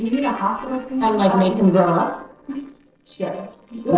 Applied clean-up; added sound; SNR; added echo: neural separator model SepFormer DNS4.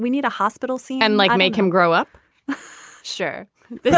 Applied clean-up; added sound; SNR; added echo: none; none; none; none.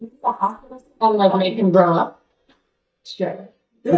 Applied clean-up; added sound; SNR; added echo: neural mask model DeepFilterNet 3.